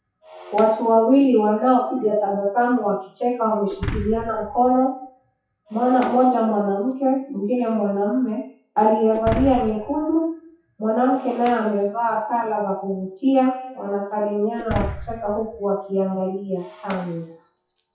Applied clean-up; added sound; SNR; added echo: classical method WPE with log-MMSE.